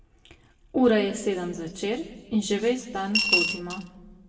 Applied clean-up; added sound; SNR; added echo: none; Coin (dropping) / Glass; -2 dB; reverberation time 1.2 s.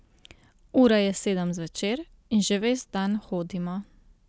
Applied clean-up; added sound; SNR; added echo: none; none; none; none.